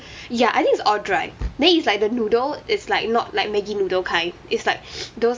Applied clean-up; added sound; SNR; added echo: none; none; none; none.